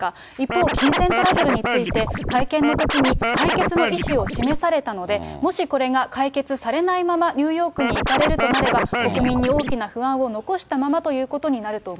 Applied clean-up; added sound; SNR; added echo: none; Scratching (performance technique); 0 dB; none.